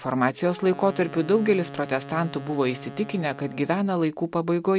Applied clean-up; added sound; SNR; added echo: none; Wind instrument, woodwind instrument; 17 dB; none.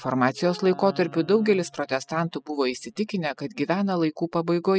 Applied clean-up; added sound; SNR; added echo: classical method spectral subtraction.